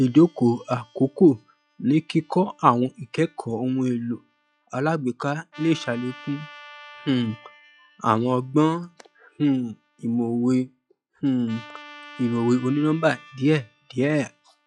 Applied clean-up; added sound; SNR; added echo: classical method log-MMSE.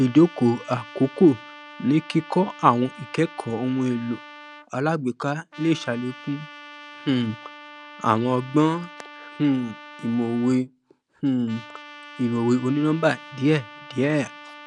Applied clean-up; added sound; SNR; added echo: none; Trumpet; 19 dB; none.